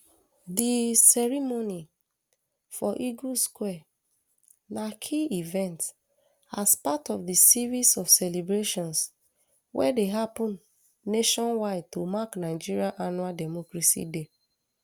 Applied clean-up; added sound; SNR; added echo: none; none; none; none.